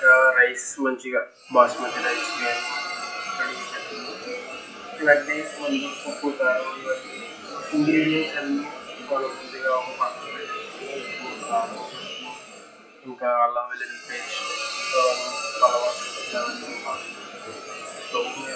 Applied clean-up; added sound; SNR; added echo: classical method WPE with log-MMSE.